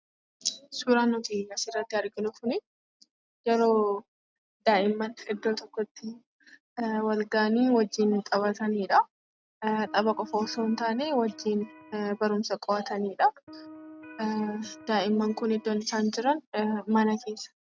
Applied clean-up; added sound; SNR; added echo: none; Electric guitar; 19 dB; none.